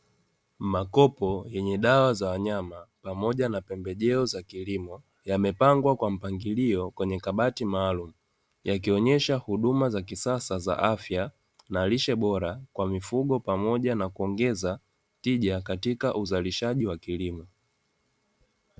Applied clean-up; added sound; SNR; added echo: none; none; none; none.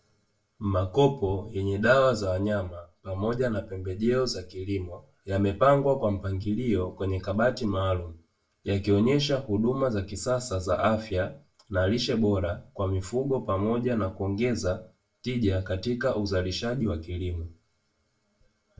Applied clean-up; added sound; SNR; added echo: none; none; none; reverberation time 0.2 s.